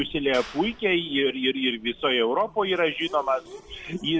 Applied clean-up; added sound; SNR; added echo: none; Race car, auto racing / Accelerating, revving, vroom + Clapping; 20 dB; none.